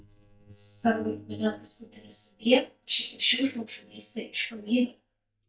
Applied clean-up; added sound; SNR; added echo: neural mask model DeepFilterNet 3.